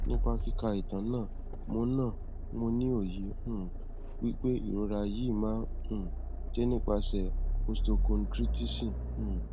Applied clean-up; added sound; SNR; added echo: none; Accelerating, revving, vroom; -1 dB; none.